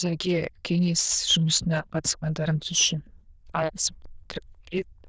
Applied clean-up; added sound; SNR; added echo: neural diffusion model UNIVERSE++.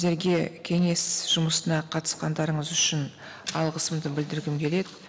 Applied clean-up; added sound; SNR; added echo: none; none; none; none.